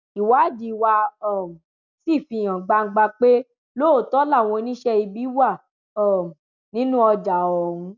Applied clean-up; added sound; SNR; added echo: none; none; none; none.